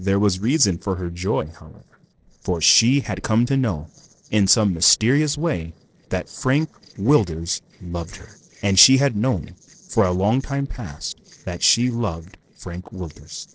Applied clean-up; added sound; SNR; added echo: neural separator model SepFormer DNS4.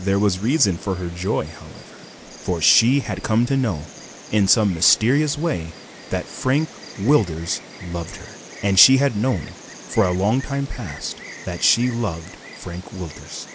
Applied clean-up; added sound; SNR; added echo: none; Insect; 17 dB; none.